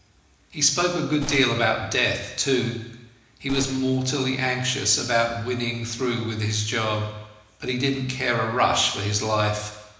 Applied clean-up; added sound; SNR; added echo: none; Gunshot, gunfire; 15 dB; reverberation time 1.0 s.